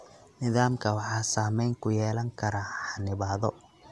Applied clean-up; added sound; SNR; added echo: none; none; none; none.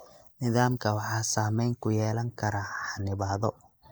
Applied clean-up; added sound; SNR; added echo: neural mask model Resemble Enhance denoiser.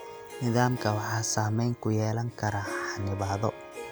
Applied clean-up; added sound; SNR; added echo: none; Harp; 13 dB; none.